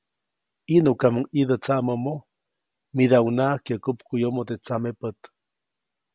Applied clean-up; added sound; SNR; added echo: none; none; none; none.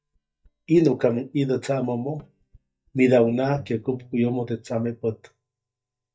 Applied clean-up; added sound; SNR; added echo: neural mask model DeepFilterNet 3.